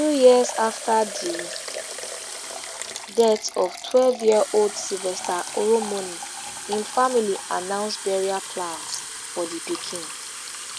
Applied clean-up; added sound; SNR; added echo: none; Fill (with liquid) / Water tap, faucet + Liquid; 9 dB; none.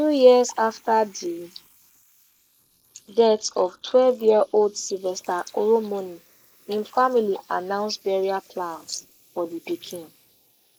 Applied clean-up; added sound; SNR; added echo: neural mask model Resemble Enhance denoiser.